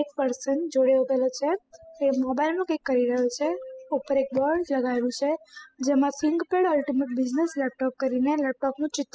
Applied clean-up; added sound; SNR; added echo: classical method spectral subtraction.